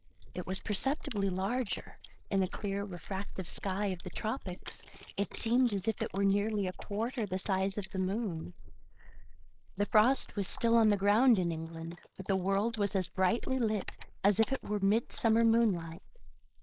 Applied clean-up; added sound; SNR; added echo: neural mask model Resemble Enhance denoiser.